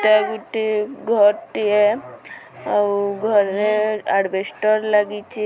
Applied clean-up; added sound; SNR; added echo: none; none; none; none.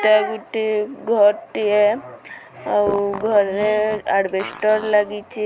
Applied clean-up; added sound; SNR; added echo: none; Fart; 15 dB; none.